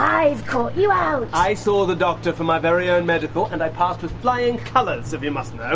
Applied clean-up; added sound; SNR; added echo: none; none; none; none.